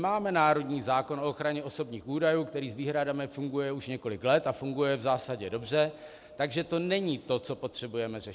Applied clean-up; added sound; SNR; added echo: none; none; none; none.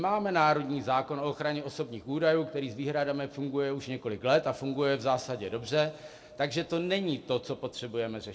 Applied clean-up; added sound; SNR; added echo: none; none; none; reverberation time 1.8 s.